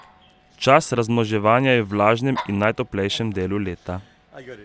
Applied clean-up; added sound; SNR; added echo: none; Dog; 20 dB; none.